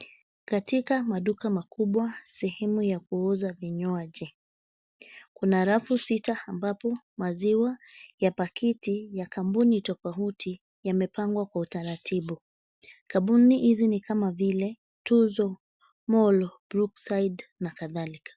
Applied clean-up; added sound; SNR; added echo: none; none; none; none.